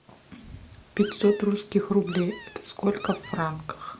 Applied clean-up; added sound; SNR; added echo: none; Squeak; 13 dB; none.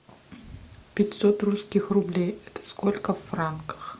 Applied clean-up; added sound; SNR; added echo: none; none; none; none.